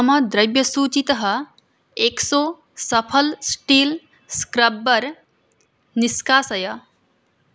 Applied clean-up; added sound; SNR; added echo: none; none; none; none.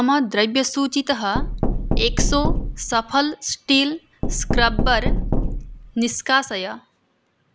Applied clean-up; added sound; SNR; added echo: none; Knock; 0 dB; none.